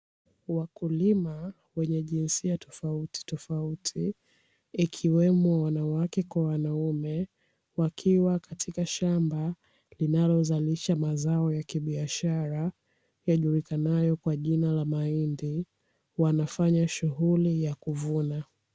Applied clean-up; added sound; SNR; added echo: none; none; none; none.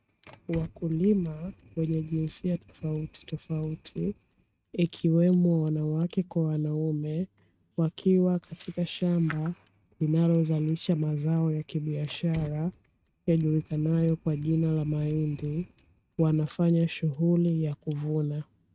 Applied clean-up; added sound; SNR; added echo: neural mask model RNNoise.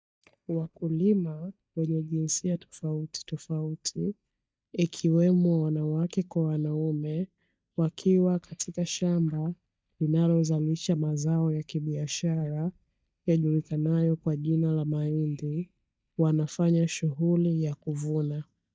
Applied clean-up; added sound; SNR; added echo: neural mask model DeepFilterNet 3.